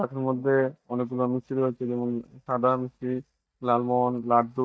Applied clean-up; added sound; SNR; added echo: neural mask model DeepFilterNet 3.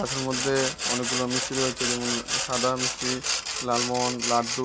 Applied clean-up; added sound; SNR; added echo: none; Sawing; 1 dB; none.